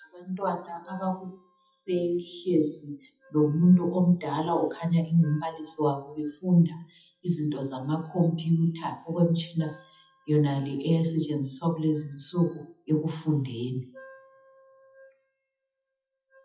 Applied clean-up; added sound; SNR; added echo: classical method WPE with log-MMSE.